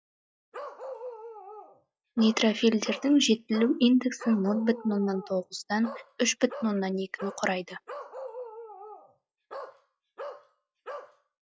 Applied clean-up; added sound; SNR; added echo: classical method log-MMSE.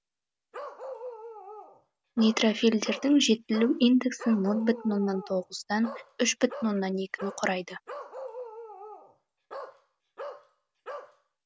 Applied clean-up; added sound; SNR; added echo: none; Bark; 14 dB; none.